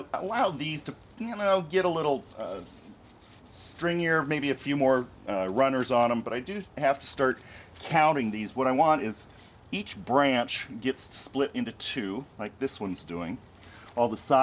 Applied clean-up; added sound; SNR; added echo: none; none; none; none.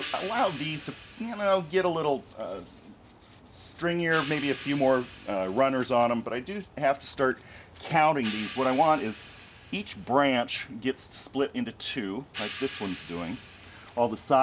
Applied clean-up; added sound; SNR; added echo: none; Hi-hat; 14 dB; none.